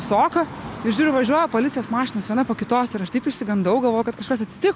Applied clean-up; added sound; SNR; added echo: none; none; none; none.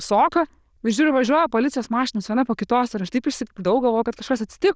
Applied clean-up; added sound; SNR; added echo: neural diffusion model UNIVERSE++.